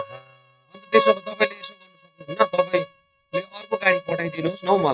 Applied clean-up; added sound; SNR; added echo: neural mask model RNNoise.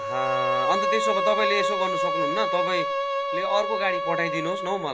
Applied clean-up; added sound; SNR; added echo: none; Bowed string instrument; -3 dB; none.